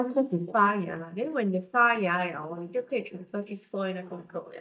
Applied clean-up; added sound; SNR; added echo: neural mask model DeepFilterNet 3.